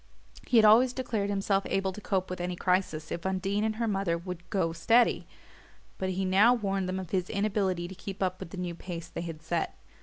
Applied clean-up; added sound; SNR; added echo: none; none; none; none.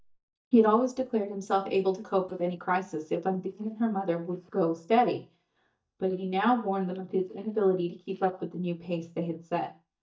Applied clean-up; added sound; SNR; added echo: neural mask model DeepFilterNet 3.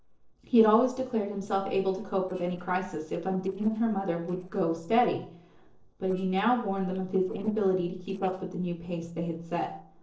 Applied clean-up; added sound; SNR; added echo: neural separator model SepFormer DNS4.